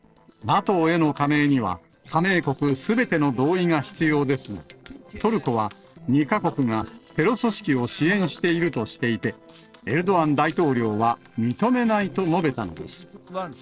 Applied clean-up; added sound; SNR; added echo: neural separator model SepFormer DNS4.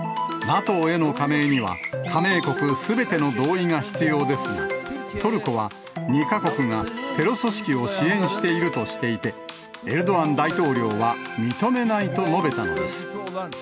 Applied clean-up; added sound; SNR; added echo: none; Bird; 14 dB; none.